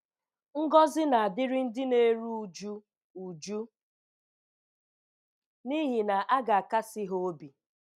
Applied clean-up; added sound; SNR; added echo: none; none; none; none.